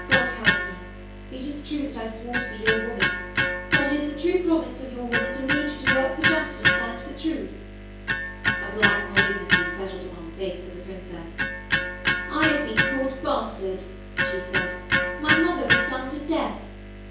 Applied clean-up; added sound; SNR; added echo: none; Electric guitar; -3 dB; reverberation time 0.6 s.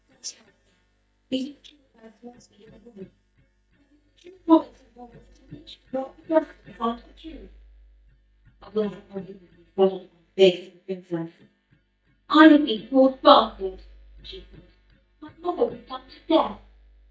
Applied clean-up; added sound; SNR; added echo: neural mask model DeepFilterNet 3.